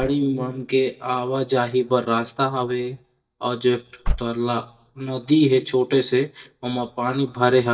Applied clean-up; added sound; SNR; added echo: neural mask model DeepFilterNet 3.